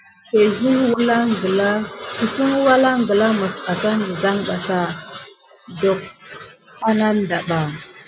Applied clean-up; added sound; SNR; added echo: none; none; none; none.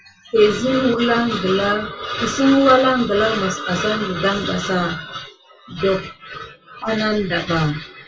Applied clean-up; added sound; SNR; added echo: none; none; none; reverberation time 0.2 s.